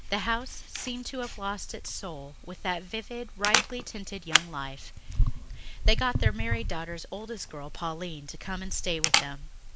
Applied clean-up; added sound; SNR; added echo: none; Camera; -4 dB; none.